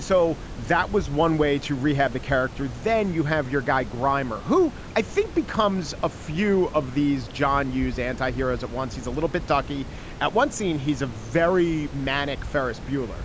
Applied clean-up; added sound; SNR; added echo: none; Water + Wind; 11 dB; none.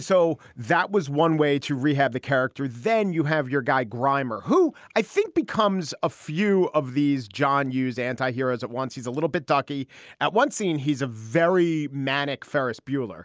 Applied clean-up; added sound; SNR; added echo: none; none; none; none.